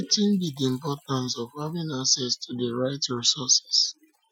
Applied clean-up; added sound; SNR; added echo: classical method Wiener filter.